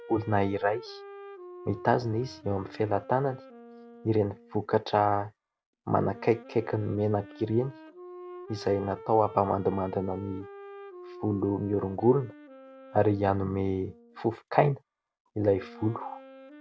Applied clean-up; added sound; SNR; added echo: none; Wind instrument, woodwind instrument; 18 dB; none.